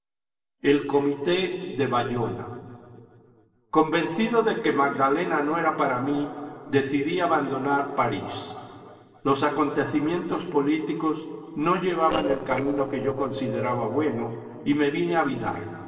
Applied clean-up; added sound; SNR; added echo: neural separator model SepFormer DNS4.